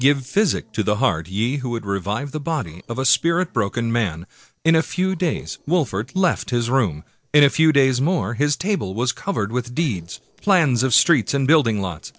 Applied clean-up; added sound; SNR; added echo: neural separator model SepFormer DNS4.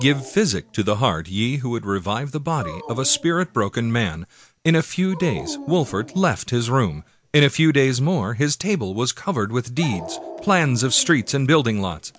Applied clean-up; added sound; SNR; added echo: none; Dog; 19 dB; none.